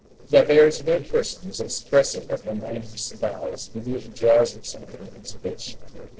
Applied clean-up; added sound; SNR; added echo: neural separator model SepFormer DNS4.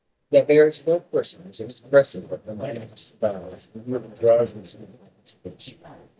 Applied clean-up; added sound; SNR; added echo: neural mask model DeepFilterNet 3.